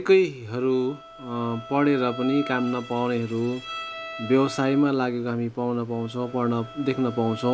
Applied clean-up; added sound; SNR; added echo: none; Bowed string instrument; 15 dB; none.